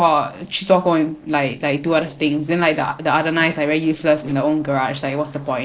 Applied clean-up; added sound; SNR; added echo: neural separator model SepFormer DNS4.